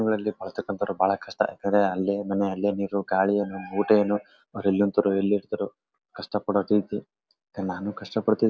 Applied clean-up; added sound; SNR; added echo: none; none; none; none.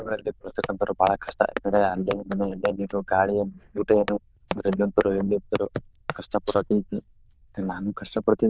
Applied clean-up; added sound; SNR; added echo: neural diffusion model UNIVERSE++.